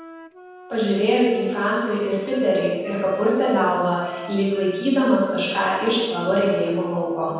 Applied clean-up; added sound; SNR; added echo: none; Wind instrument, woodwind instrument; 16 dB; reverberation time 1.2 s.